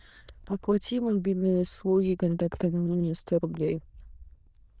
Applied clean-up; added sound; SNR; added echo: neural diffusion model UNIVERSE++.